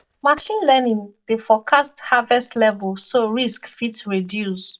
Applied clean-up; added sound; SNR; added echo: neural mask model DeepFilterNet 3.